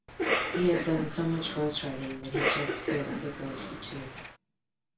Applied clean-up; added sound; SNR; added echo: none; Cough; 1 dB; reverberation time 0.3 s.